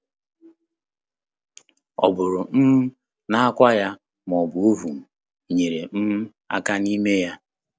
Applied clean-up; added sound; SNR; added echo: none; none; none; none.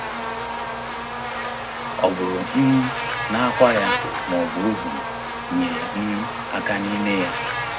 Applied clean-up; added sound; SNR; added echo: none; Buzz; 3 dB; reverberation time 0.3 s.